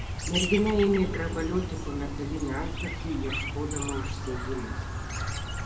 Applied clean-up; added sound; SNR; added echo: none; Chirp, tweet; 2 dB; reverberation time 1.8 s.